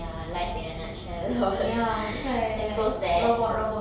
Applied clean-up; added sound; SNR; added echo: none; none; none; none.